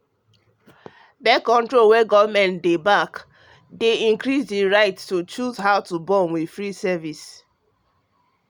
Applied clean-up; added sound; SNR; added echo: none; none; none; none.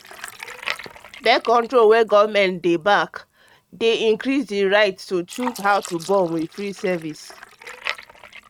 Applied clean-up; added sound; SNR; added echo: neural mask model RNNoise.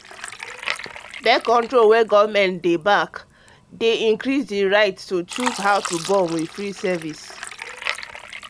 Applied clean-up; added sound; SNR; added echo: none; Fill (with liquid); 13 dB; none.